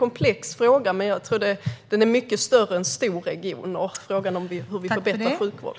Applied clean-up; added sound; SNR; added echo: none; none; none; none.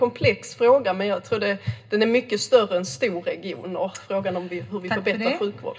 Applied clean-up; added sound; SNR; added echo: none; none; none; reverberation time 0.2 s.